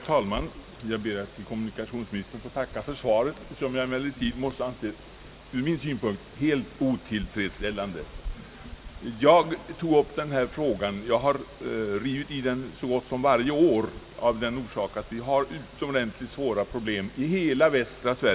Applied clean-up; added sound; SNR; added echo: none; none; none; none.